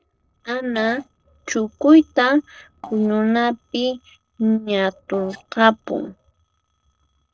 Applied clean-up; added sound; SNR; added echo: neural separator model SepFormer DNS4.